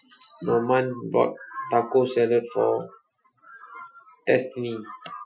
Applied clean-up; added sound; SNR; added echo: classical method Wiener filter.